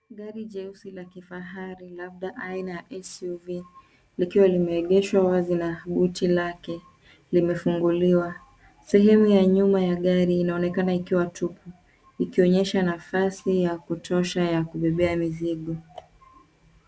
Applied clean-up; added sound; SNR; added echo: none; none; none; none.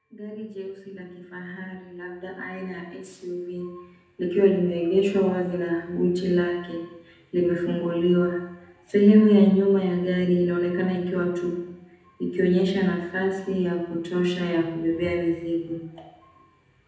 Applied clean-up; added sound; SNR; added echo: none; none; none; reverberation time 0.9 s.